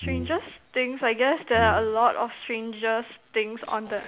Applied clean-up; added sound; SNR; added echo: none; Brass instrument; 9 dB; none.